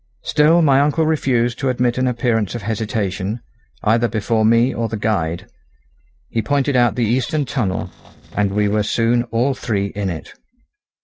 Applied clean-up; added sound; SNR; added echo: neural separator model SepFormer DNS4.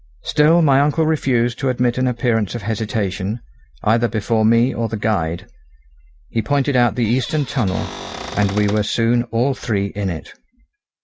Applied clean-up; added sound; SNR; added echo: none; Cupboard open or close / Door; 12 dB; none.